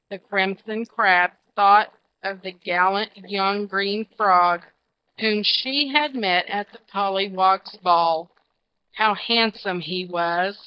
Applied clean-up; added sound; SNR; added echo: neural mask model DeepFilterNet 3.